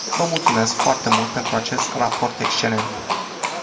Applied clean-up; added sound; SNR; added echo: none; Livestock, farm animals, working animals; 1 dB; reverberation time 0.9 s.